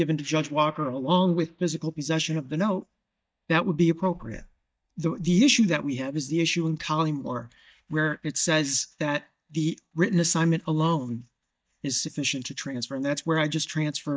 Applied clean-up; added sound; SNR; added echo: neural mask model DeepFilterNet 3.